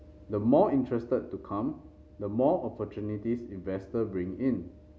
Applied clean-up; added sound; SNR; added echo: none; none; none; none.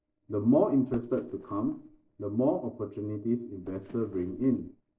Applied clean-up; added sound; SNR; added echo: neural separator model SepFormer DNS4.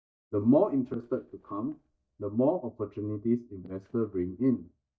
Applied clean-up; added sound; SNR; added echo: neural mask model DeepFilterNet 3.